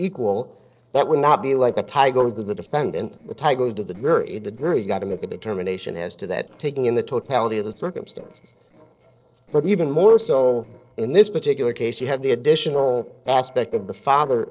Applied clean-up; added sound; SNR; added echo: neural separator model SepFormer DNS4.